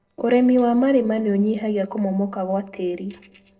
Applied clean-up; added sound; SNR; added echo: neural separator model SepFormer DNS4.